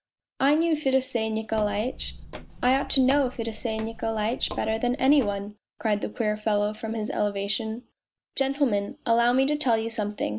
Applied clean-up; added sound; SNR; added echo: none; Walk, footsteps; 14 dB; none.